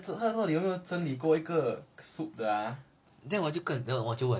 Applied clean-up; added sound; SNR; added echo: none; none; none; none.